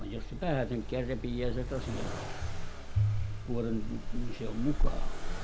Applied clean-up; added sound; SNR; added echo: none; Accelerating, revving, vroom; -2 dB; none.